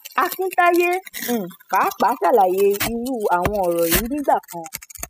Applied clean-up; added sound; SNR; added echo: classical method spectral subtraction.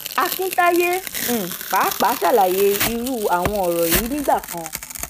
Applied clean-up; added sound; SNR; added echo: none; Tearing; 7 dB; none.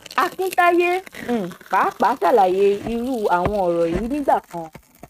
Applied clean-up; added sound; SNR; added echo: neural mask model RNNoise.